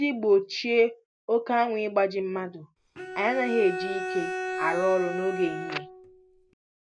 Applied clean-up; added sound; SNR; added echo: none; Bowed string instrument; 6 dB; none.